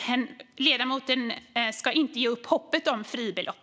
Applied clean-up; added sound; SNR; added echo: none; none; none; none.